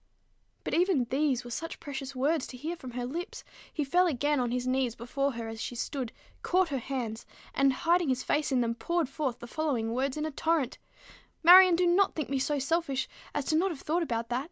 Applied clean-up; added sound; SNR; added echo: none; none; none; none.